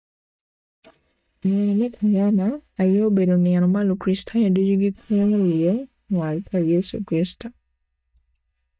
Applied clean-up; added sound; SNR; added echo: neural mask model DeepFilterNet 3.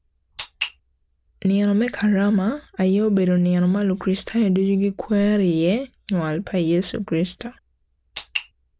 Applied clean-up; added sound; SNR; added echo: none; none; none; none.